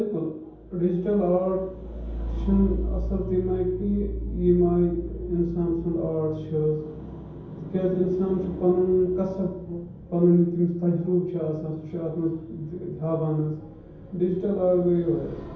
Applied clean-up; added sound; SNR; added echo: none; Brass instrument; 13 dB; reverberation time 0.9 s.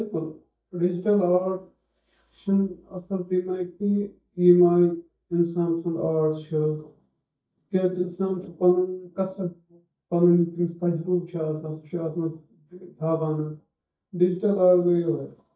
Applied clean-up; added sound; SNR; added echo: neural mask model DeepFilterNet 3.